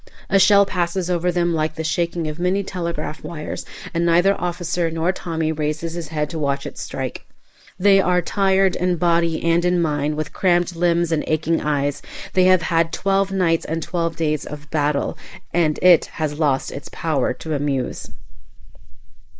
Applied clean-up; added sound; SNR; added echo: neural mask model Resemble Enhance denoiser.